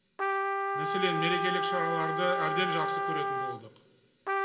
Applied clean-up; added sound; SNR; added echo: none; Trumpet; -3 dB; reverberation time 0.5 s.